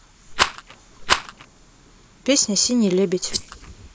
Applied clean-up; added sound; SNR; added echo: neural mask model Resemble Enhance denoiser.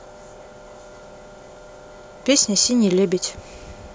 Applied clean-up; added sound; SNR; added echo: none; none; none; none.